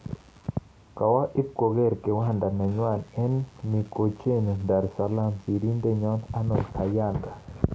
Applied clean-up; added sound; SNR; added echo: none; none; none; none.